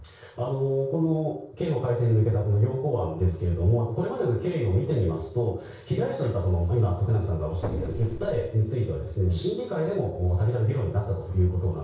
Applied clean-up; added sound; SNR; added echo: neural separator model SepFormer DNS4.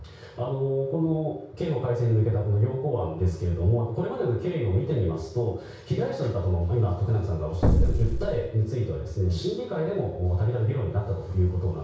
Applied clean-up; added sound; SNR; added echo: none; Explosion; -3 dB; reverberation time 0.6 s.